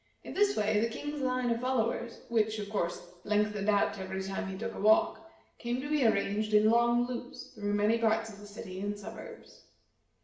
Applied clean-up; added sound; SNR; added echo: none; none; none; reverberation time 0.8 s.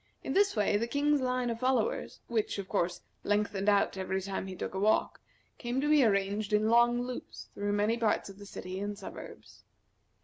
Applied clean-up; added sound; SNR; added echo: none; none; none; none.